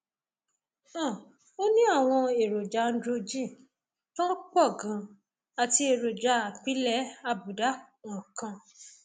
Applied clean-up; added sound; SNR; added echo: none; none; none; none.